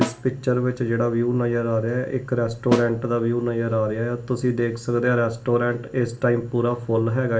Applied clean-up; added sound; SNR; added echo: none; Snare drum; 9 dB; reverberation time 0.3 s.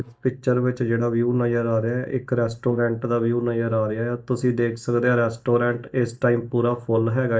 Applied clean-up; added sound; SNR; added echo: neural mask model DeepFilterNet 3.